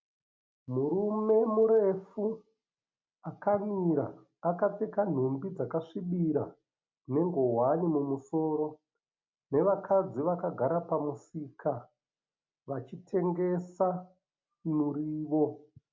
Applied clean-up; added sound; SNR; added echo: none; none; none; none.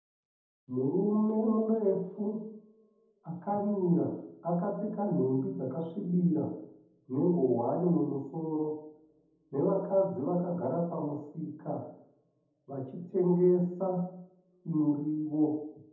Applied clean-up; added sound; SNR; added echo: none; none; none; reverberation time 0.8 s.